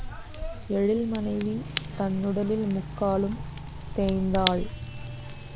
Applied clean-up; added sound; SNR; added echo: none; Fire / Rain; 6 dB; none.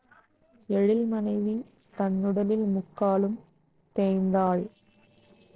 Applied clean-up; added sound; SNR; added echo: neural separator model SepFormer DNS4.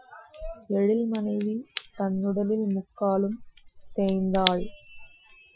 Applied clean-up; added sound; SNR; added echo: classical method Wiener filter.